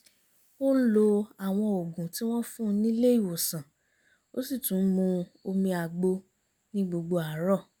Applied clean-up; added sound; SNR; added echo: none; none; none; none.